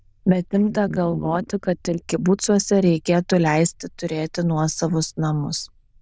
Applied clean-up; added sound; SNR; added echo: neural diffusion model UNIVERSE++.